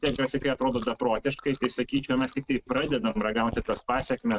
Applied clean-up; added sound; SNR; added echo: neural mask model RNNoise.